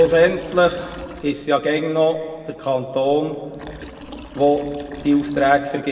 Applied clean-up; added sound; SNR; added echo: none; Liquid; 18 dB; reverberation time 1.8 s.